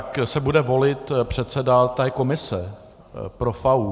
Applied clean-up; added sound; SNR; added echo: none; none; none; none.